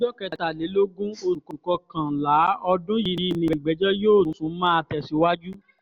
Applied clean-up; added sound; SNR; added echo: none; none; none; none.